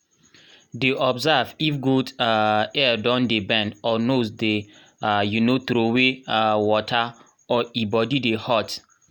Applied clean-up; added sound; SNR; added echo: none; none; none; none.